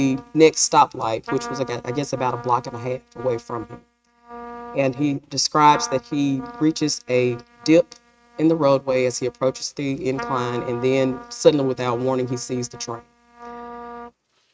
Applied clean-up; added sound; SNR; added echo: neural mask model RNNoise.